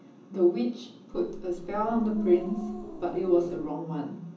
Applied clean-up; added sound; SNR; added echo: none; Growling; 13 dB; reverberation time 0.7 s.